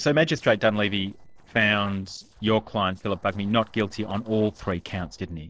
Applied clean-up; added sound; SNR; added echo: neural separator model SepFormer DNS4.